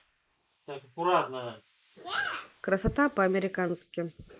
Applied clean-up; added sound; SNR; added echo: neural mask model Resemble Enhance denoiser.